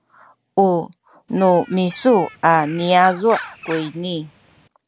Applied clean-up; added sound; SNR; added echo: none; Bird; 17 dB; none.